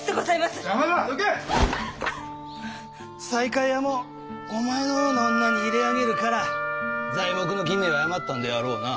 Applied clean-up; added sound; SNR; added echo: none; Wind instrument, woodwind instrument; 4 dB; none.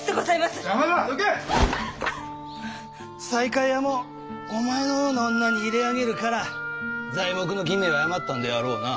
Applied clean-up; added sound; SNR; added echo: none; none; none; none.